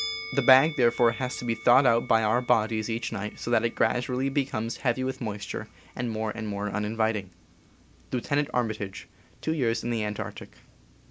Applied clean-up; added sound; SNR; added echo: none; Musical instrument; 18 dB; none.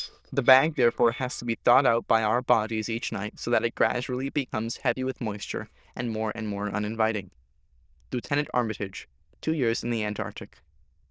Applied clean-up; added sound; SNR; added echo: neural diffusion model UNIVERSE++.